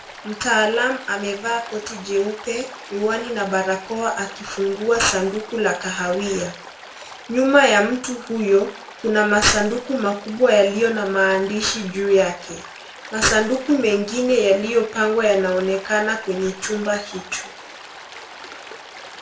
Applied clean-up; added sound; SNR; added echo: none; Stream; 17 dB; reverberation time 0.3 s.